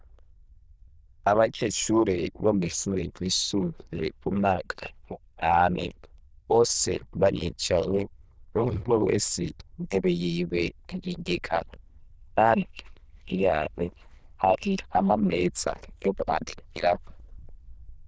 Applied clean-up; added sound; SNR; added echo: neural diffusion model UNIVERSE++.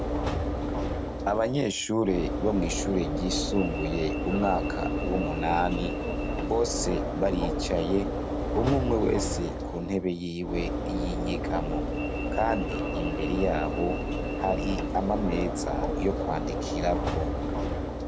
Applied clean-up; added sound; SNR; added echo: none; Alarm / Engine / Train; 0 dB; none.